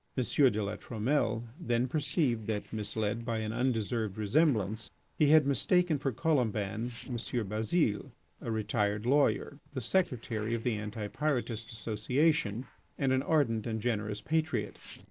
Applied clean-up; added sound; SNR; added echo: neural separator model SepFormer DNS4.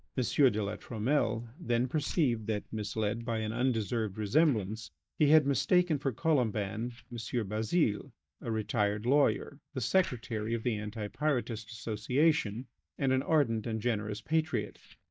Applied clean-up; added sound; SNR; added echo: neural mask model DeepFilterNet 3.